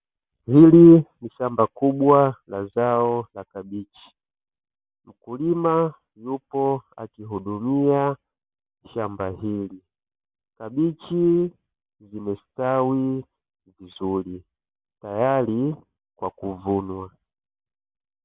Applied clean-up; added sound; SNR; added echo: none; none; none; none.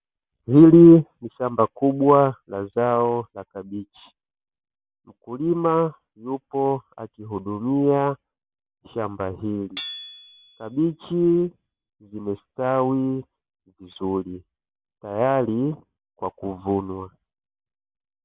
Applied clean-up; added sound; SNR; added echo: none; Hammer / Chink, clink; 18 dB; none.